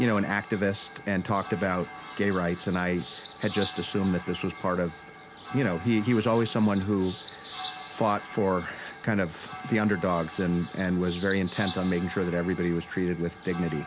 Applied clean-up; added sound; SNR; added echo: none; Bird; 3 dB; none.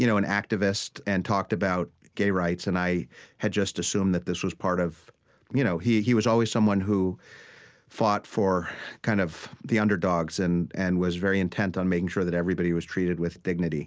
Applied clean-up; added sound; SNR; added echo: none; none; none; none.